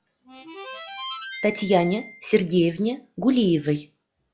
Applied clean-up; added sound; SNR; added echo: classical method log-MMSE.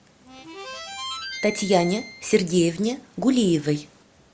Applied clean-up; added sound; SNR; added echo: none; Harmonica; 12 dB; none.